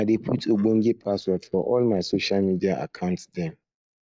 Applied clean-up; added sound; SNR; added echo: neural mask model DeepFilterNet 3.